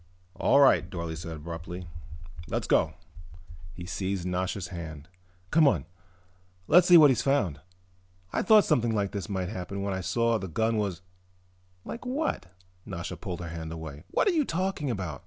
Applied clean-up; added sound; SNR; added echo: none; none; none; none.